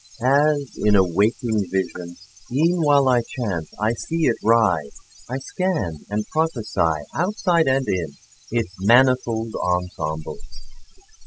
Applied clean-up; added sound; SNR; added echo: classical method spectral subtraction.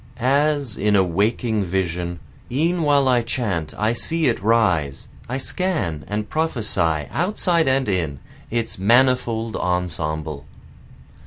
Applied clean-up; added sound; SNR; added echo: none; none; none; none.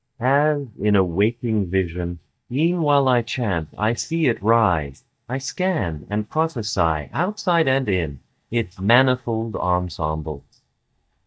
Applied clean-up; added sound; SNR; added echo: neural mask model DeepFilterNet 3.